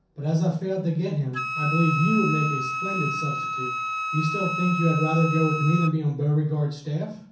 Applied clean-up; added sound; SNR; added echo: none; Wind instrument, woodwind instrument; 5 dB; reverberation time 0.6 s.